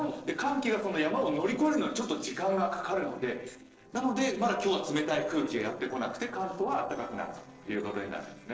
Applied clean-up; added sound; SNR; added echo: neural separator model SepFormer DNS4.